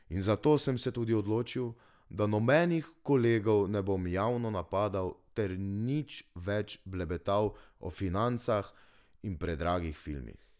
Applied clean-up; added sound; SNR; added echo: none; none; none; none.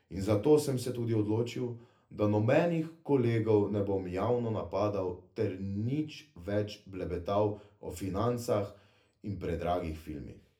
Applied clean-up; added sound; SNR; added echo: none; none; none; reverberation time 0.3 s.